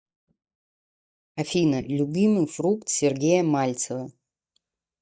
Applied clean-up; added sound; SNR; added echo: neural mask model DeepFilterNet 3.